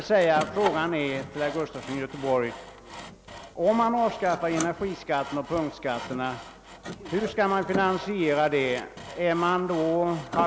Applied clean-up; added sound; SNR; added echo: none; Sawing; 12 dB; none.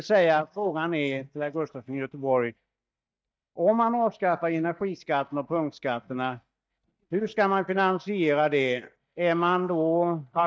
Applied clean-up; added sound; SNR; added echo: neural mask model DeepFilterNet 3.